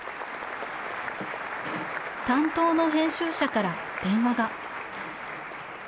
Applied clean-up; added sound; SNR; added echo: none; Applause; 6 dB; none.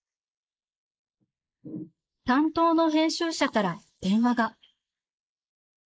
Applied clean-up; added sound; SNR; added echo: neural mask model Resemble Enhance denoiser.